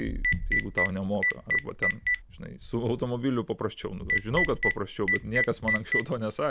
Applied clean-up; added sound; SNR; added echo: none; Telephone; -1 dB; none.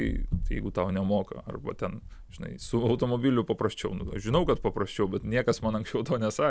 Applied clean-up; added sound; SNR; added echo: none; none; none; none.